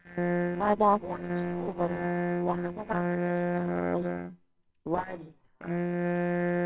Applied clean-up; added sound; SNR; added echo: neural separator model SepFormer WHAMR!.